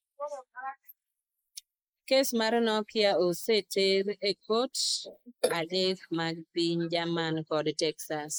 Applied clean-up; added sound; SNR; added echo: neural mask model Resemble Enhance denoiser.